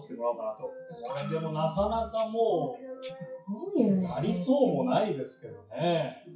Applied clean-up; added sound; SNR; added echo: classical method WPE with log-MMSE.